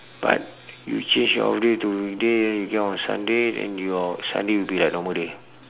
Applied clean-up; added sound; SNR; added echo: none; none; none; none.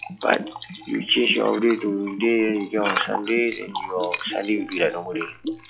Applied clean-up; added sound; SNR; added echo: classical method log-MMSE.